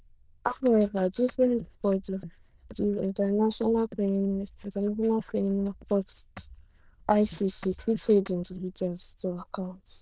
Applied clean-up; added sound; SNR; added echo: neural diffusion model UNIVERSE++.